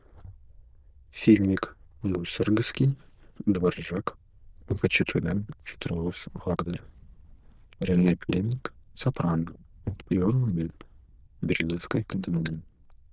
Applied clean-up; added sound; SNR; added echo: neural diffusion model UNIVERSE++.